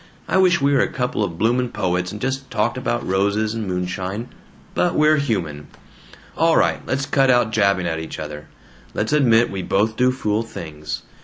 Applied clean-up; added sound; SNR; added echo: none; none; none; none.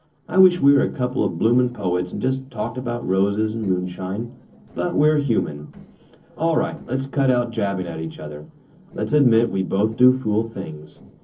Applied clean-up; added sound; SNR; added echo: neural separator model SepFormer DNS4.